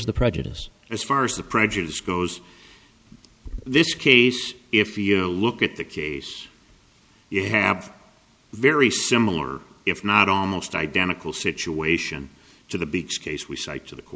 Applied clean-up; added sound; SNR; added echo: none; none; none; none.